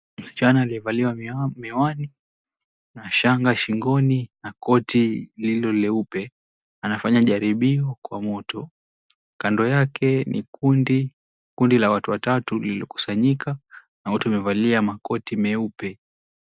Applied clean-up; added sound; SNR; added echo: none; none; none; none.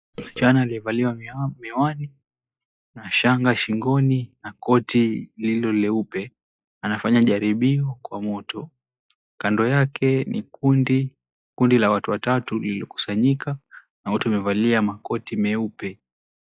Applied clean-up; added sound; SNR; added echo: classical method log-MMSE.